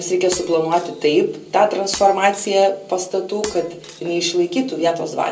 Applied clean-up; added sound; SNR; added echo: none; Shatter; 19 dB; reverberation time 0.2 s.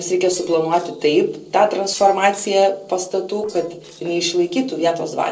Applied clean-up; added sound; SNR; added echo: neural separator model SepFormer DNS4.